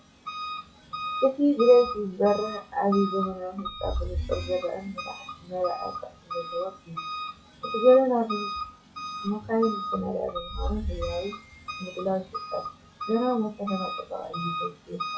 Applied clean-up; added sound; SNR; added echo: classical method WPE with log-MMSE.